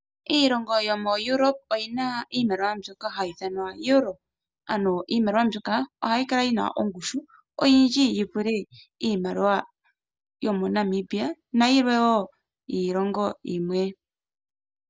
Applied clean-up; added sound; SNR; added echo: none; none; none; none.